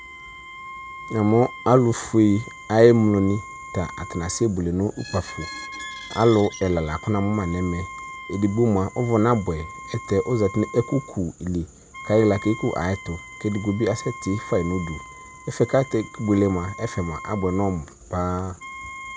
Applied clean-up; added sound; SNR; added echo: none; Wind instrument, woodwind instrument + Squeak; 16 dB; none.